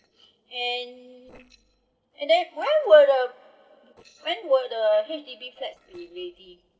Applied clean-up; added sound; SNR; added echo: neural separator model SepFormer DNS4.